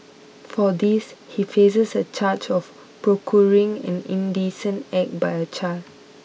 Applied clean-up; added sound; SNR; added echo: none; none; none; none.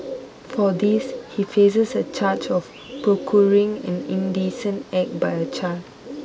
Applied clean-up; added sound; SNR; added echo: none; Bird; 12 dB; none.